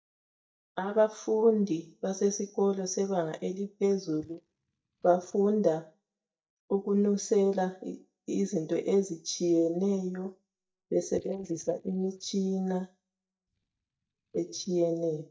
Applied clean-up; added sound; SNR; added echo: neural mask model DeepFilterNet 3.